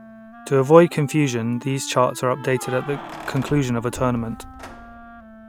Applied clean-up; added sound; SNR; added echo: none; Wind instrument, woodwind instrument + Keys jangling; 17 dB; none.